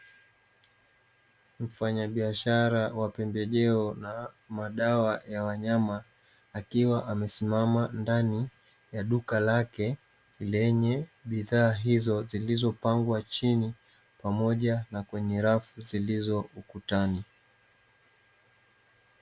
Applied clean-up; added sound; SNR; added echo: none; none; none; none.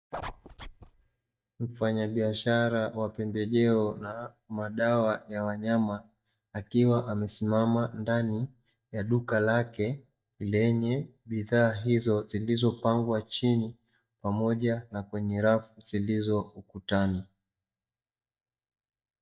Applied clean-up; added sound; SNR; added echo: neural mask model DeepFilterNet 3.